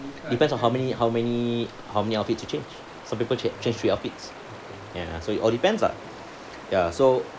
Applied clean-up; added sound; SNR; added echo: none; Stream; 16 dB; none.